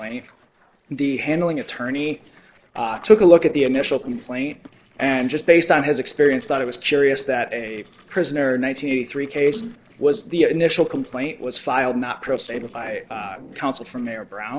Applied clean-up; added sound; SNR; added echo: neural separator model SepFormer DNS4.